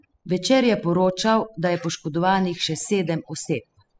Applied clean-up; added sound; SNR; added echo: classical method spectral subtraction.